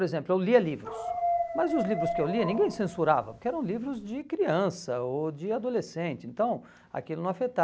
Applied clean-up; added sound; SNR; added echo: none; Dog; 5 dB; none.